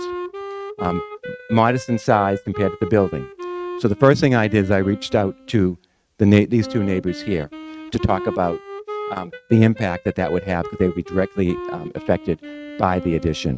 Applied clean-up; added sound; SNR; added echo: neural mask model RNNoise.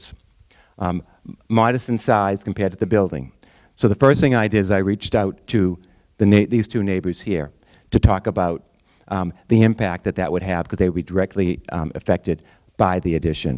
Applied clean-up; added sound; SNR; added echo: none; none; none; none.